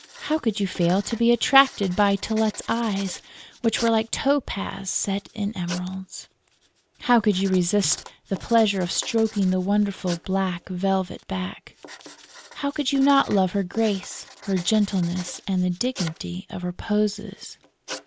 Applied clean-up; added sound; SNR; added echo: none; Writing; 19 dB; none.